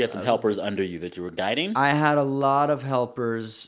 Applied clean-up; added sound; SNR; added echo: none; none; none; none.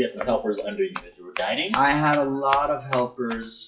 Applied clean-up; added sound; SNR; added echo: classical method WPE with log-MMSE.